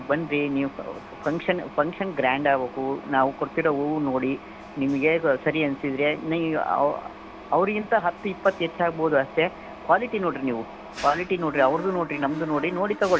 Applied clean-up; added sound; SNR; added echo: none; Mechanisms; 15 dB; none.